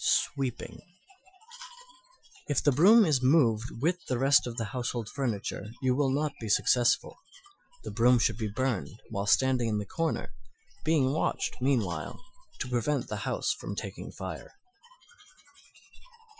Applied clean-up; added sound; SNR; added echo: classical method Wiener filter.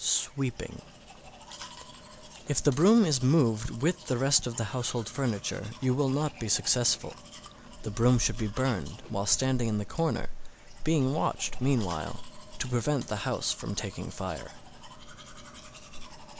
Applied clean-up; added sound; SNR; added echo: none; Domestic sounds, home sounds; 19 dB; none.